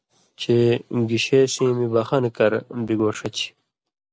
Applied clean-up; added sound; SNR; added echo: none; none; none; none.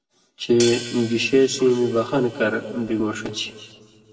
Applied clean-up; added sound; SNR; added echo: none; Hi-hat; 15 dB; reverberation time 1.6 s.